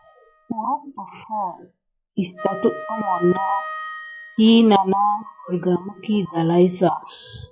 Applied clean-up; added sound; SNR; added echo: classical method log-MMSE.